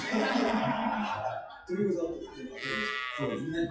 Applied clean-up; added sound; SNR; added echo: classical method WPE with log-MMSE.